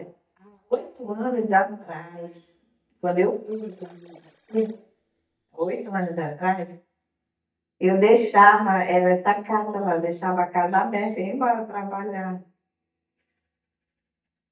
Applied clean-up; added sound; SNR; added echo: neural mask model DeepFilterNet 3.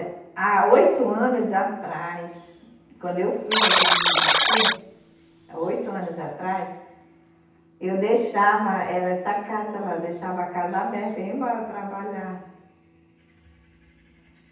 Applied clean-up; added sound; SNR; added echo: none; Alarm; -4 dB; reverberation time 0.9 s.